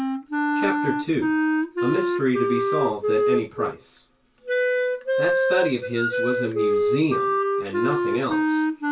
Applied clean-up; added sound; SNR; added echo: none; Wind instrument, woodwind instrument; -4 dB; reverberation time 0.1 s.